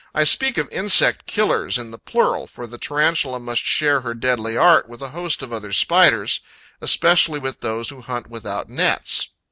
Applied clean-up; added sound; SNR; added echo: none; none; none; none.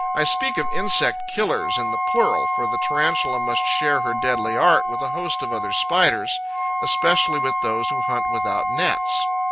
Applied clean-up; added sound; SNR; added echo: none; Organ + Wind instrument, woodwind instrument; 0 dB; none.